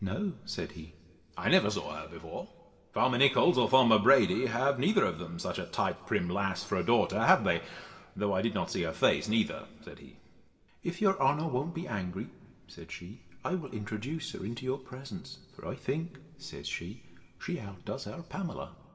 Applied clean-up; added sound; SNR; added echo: none; none; none; reverberation time 1.3 s.